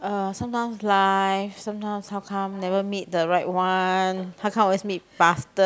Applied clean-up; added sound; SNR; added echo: none; none; none; none.